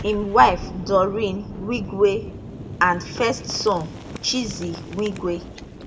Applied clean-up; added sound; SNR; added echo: none; Boom; 11 dB; reverberation time 1.4 s.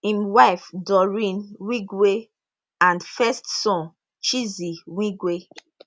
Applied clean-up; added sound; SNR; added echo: none; none; none; none.